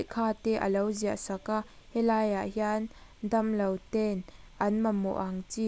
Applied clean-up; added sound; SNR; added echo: none; none; none; none.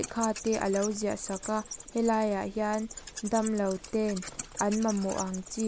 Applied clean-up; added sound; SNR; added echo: none; Wild animals; 12 dB; none.